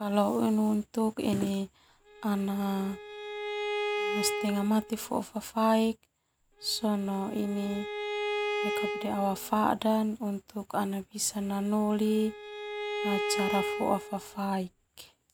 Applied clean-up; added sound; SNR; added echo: none; Bowed string instrument; 5 dB; none.